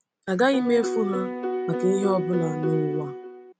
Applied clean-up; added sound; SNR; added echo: none; Piano; 4 dB; none.